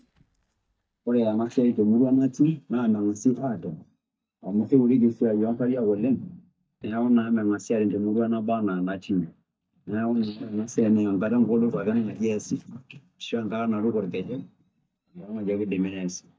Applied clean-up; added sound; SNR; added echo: neural mask model DeepFilterNet 3.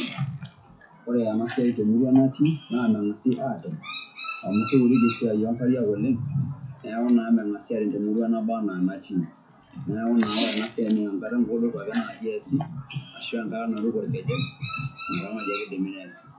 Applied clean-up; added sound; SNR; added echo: classical method WPE with log-MMSE.